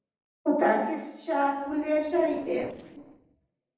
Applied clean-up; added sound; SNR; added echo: neural separator model SepFormer DNS4.